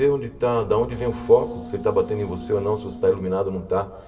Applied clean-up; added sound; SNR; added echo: none; Wind instrument, woodwind instrument; 15 dB; reverberation time 2.8 s.